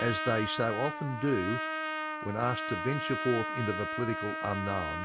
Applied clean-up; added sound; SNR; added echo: none; Trumpet; 3 dB; none.